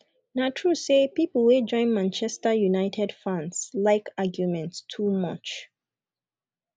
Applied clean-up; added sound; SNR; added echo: none; none; none; none.